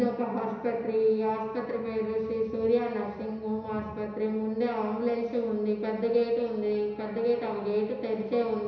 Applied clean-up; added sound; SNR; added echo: none; Piano; 20 dB; reverberation time 1.0 s.